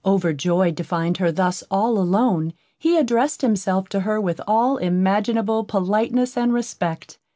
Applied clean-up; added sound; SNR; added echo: none; none; none; none.